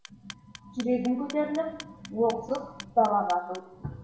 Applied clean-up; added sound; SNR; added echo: none; Clock; 20 dB; reverberation time 0.7 s.